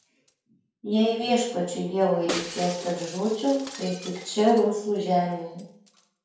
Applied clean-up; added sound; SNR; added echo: none; Shatter; 15 dB; reverberation time 0.5 s.